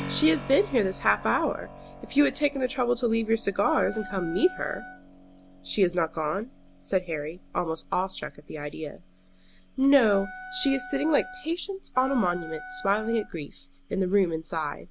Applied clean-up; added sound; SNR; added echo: none; Wind instrument, woodwind instrument + Keyboard (musical); 16 dB; none.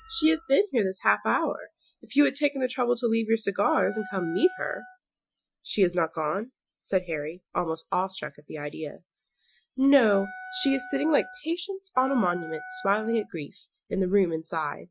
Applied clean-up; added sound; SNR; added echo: classical method Wiener filter.